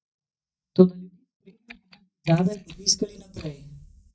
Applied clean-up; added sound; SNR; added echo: neural mask model DeepFilterNet 3.